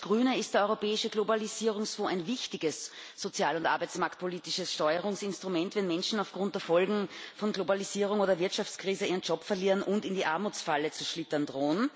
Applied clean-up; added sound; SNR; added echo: none; none; none; none.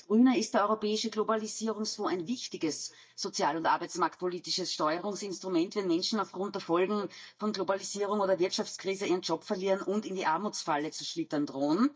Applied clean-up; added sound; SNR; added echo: neural mask model DeepFilterNet 3.